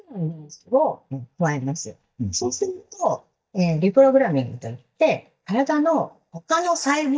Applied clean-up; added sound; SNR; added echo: neural mask model DeepFilterNet 3.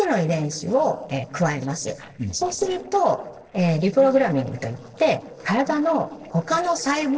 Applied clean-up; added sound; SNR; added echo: neural separator model SepFormer DNS4.